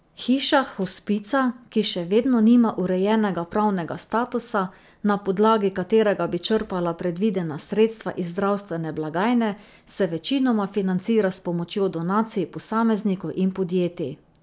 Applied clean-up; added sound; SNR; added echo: none; none; none; none.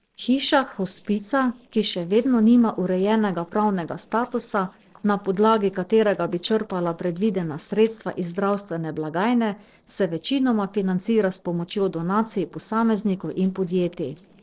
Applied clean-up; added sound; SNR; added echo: neural separator model SepFormer DNS4.